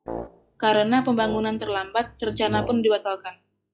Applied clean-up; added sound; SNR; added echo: classical method log-MMSE.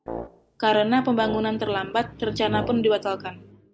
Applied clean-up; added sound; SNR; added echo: none; Brass instrument; 14 dB; none.